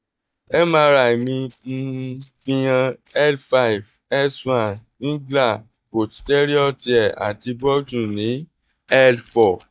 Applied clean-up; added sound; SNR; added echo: neural mask model DeepFilterNet 3.